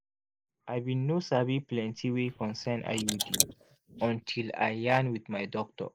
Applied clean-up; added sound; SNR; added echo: neural mask model Resemble Enhance denoiser.